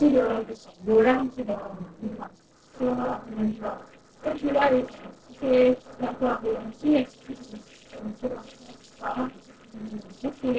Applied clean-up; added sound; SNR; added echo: neural separator model SepFormer DNS4.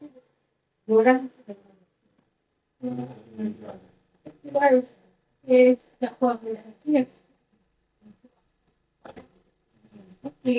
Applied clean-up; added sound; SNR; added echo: neural mask model DeepFilterNet 3.